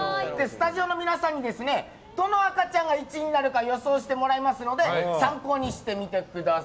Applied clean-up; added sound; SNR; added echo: none; none; none; none.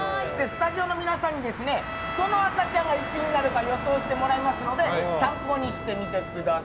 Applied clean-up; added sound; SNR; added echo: none; Motor vehicle (road) + Trumpet; 6 dB; none.